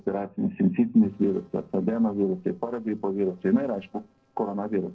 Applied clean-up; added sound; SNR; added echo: neural separator model SepFormer DNS4.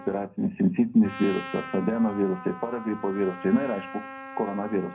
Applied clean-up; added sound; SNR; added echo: none; Trumpet; 14 dB; reverberation time 0.4 s.